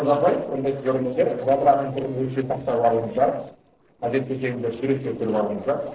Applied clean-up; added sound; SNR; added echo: neural separator model SepFormer DNS4.